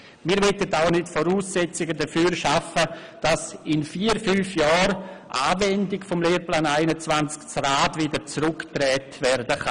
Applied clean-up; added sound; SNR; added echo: none; none; none; none.